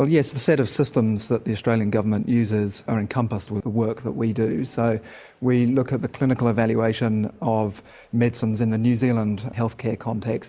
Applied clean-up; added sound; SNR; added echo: none; none; none; none.